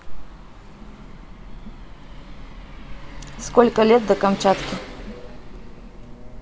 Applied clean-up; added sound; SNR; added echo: none; Engine; 15 dB; none.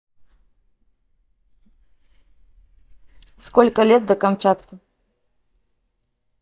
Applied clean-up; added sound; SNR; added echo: neural mask model DeepFilterNet 3.